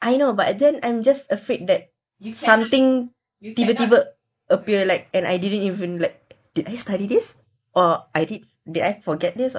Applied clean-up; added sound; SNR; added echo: neural mask model Resemble Enhance denoiser.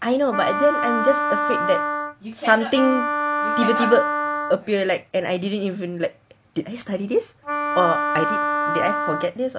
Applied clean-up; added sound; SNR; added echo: none; Wind instrument, woodwind instrument; 1 dB; none.